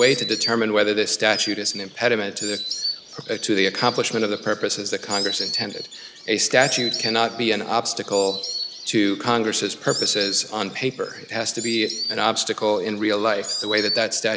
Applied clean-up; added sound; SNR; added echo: none; Insect; 8 dB; none.